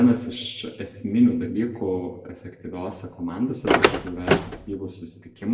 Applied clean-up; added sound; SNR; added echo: none; Car; -4 dB; reverberation time 0.7 s.